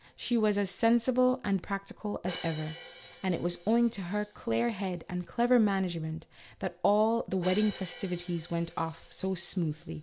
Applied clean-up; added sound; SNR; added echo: none; Crash cymbal; 15 dB; none.